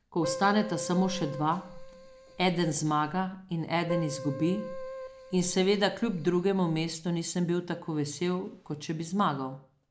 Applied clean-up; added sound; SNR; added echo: none; Keyboard (musical); 11 dB; none.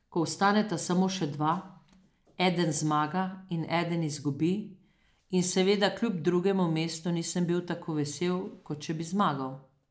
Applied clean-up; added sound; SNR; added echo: none; none; none; none.